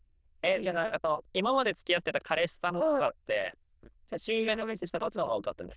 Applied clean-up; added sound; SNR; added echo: neural diffusion model UNIVERSE++.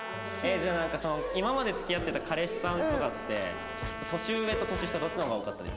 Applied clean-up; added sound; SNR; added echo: none; Trumpet; 10 dB; none.